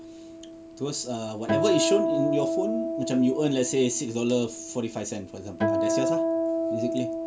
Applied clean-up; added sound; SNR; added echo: none; Acoustic guitar; 0 dB; none.